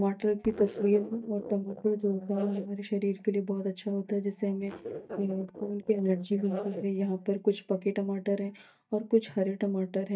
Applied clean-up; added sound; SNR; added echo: neural mask model DeepFilterNet 3.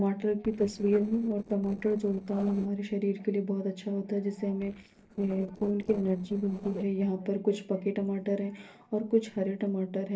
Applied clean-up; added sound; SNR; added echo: neural separator model SepFormer DNS4.